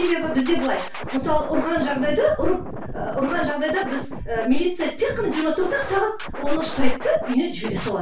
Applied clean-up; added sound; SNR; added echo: none; Scratching (performance technique); 12 dB; reverberation time 0.3 s.